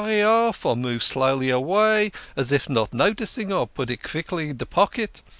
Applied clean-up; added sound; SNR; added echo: none; none; none; none.